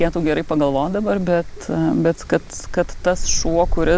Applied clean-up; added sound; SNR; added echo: none; Wind; 6 dB; none.